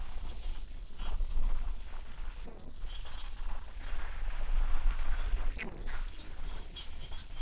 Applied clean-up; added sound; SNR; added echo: neural separator model SepFormer DNS4.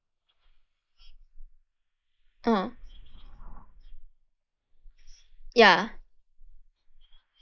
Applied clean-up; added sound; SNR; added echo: neural mask model Resemble Enhance denoiser.